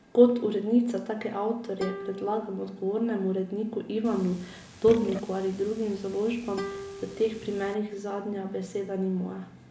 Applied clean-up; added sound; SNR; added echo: none; Burping, eructation + Plucked string instrument; 15 dB; none.